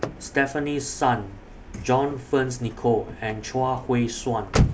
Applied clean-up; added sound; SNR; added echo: none; Slam / Car; 6 dB; none.